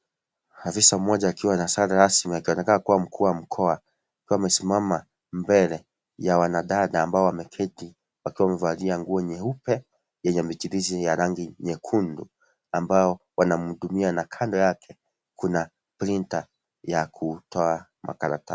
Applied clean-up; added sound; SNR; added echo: none; none; none; none.